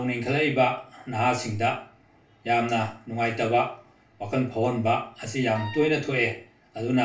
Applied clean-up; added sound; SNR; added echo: none; Wind instrument, woodwind instrument; 14 dB; reverberation time 0.3 s.